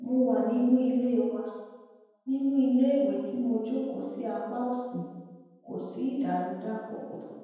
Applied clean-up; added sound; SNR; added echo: none; none; none; reverberation time 1.2 s.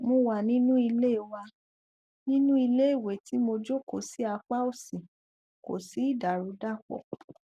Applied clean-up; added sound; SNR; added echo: none; none; none; none.